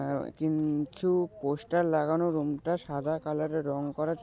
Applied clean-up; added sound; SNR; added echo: none; none; none; none.